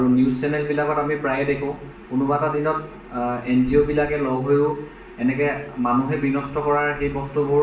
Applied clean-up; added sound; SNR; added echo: none; none; none; reverberation time 0.5 s.